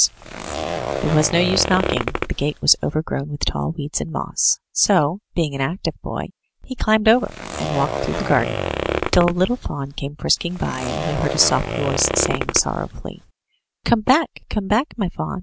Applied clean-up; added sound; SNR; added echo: none; Zipper (clothing); 5 dB; none.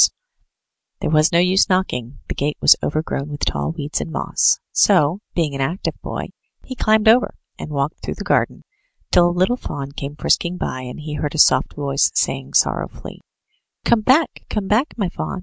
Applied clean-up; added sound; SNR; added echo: none; none; none; none.